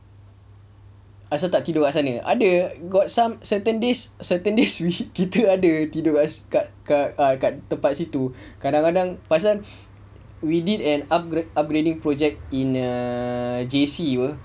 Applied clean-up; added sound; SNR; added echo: none; none; none; none.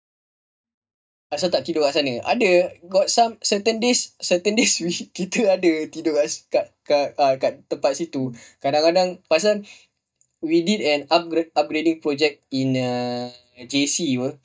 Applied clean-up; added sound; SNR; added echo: neural mask model DeepFilterNet 3.